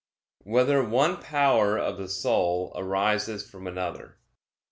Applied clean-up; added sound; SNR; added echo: none; none; none; none.